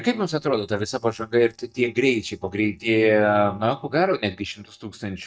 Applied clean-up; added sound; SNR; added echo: neural mask model DeepFilterNet 3.